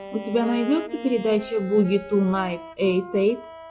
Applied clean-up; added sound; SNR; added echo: classical method log-MMSE.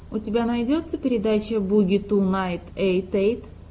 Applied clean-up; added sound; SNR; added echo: none; none; none; none.